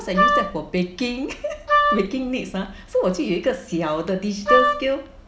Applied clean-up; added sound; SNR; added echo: none; Wind instrument, woodwind instrument; -4 dB; none.